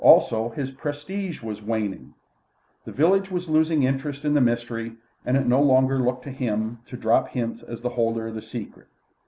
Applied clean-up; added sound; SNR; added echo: none; none; none; none.